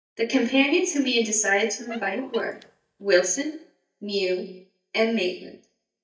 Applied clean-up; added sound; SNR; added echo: neural mask model DeepFilterNet 3.